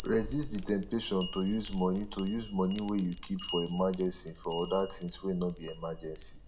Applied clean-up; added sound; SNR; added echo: none; Chime; -3 dB; reverberation time 0.5 s.